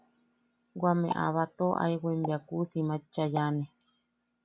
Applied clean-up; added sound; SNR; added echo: none; Explosion; 14 dB; none.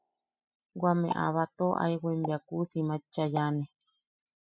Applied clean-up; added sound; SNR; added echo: classical method spectral subtraction.